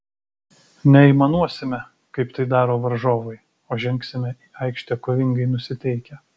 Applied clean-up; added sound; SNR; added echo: none; none; none; none.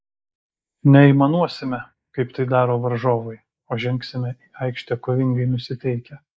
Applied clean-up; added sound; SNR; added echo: neural mask model Resemble Enhance denoiser.